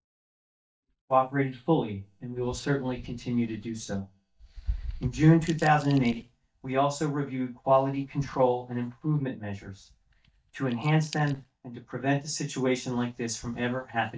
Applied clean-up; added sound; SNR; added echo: neural mask model DeepFilterNet 3.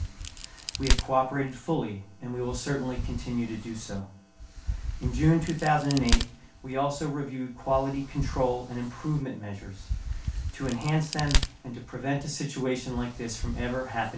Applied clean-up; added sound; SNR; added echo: none; Crack; 2 dB; reverberation time 0.3 s.